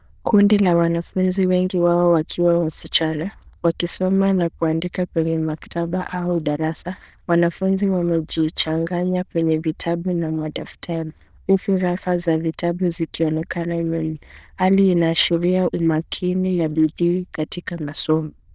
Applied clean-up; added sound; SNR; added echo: neural diffusion model UNIVERSE++.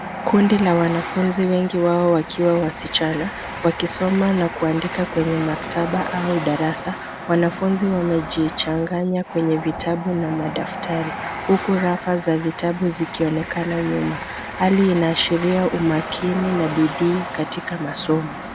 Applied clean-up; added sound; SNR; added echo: none; Train; 10 dB; none.